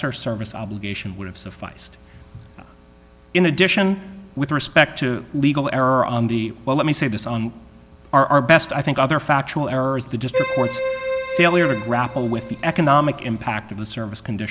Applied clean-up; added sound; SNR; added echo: none; Keyboard (musical); 5 dB; none.